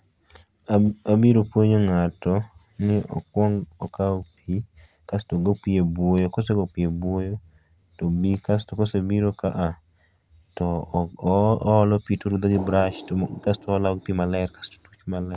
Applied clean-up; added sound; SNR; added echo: none; Water; 19 dB; none.